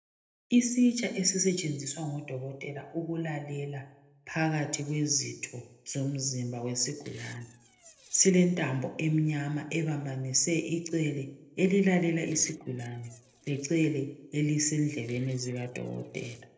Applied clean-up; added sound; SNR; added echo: neural separator model SepFormer DNS4.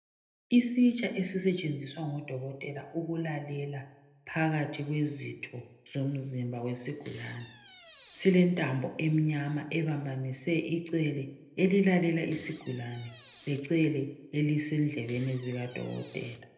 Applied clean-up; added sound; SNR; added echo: none; Door; 13 dB; reverberation time 0.7 s.